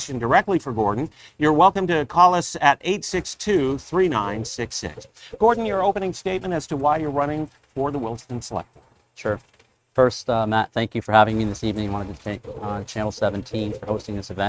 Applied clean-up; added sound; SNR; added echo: neural mask model RNNoise.